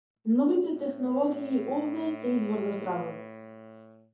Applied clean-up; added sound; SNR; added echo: none; Wind instrument, woodwind instrument; 15 dB; reverberation time 0.5 s.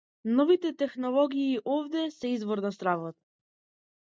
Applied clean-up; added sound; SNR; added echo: none; none; none; none.